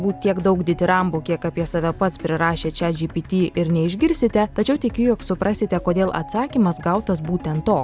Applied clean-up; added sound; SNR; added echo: none; none; none; none.